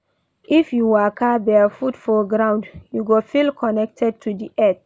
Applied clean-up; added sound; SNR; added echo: none; none; none; none.